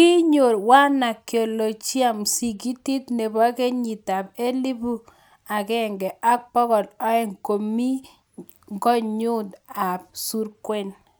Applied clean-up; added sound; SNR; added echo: none; none; none; none.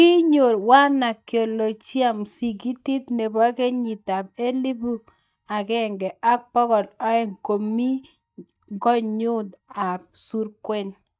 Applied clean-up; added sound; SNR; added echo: neural mask model DeepFilterNet 3.